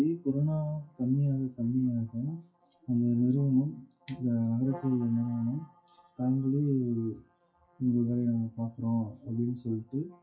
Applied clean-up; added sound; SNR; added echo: classical method WPE with log-MMSE.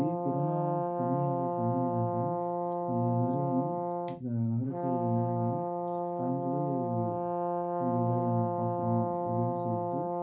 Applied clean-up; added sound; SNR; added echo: none; Brass instrument; -1 dB; reverberation time 0.3 s.